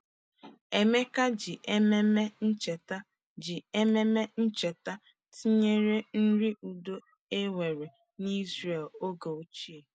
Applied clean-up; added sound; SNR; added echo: none; none; none; none.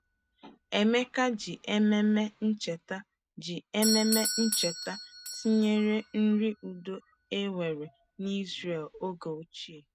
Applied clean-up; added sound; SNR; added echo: none; Doorbell; 10 dB; none.